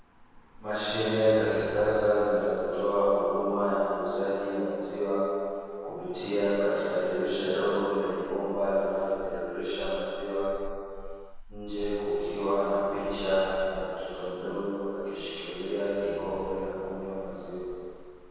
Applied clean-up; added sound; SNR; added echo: none; Motor vehicle (road); 17 dB; reverberation time 2.2 s.